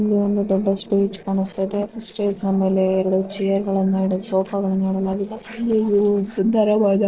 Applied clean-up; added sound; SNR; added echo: neural separator model SepFormer DNS4.